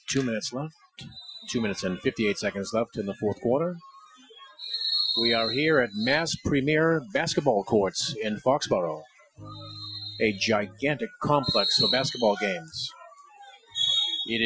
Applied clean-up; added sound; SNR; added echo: classical method Wiener filter.